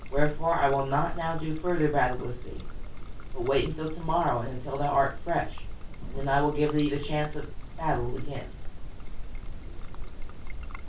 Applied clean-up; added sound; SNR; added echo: none; Trickle, dribble; 2 dB; reverberation time 0.2 s.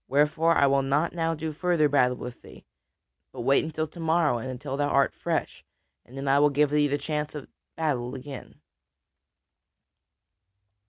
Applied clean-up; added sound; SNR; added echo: none; none; none; none.